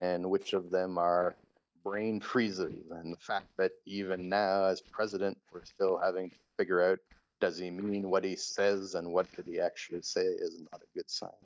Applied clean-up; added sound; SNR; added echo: neural mask model DeepFilterNet 3.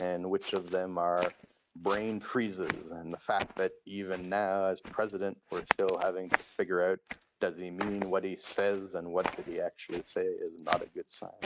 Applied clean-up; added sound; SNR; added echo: neural mask model RNNoise.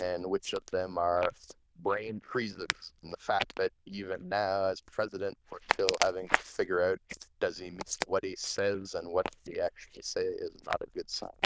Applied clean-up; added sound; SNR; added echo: neural diffusion model UNIVERSE++.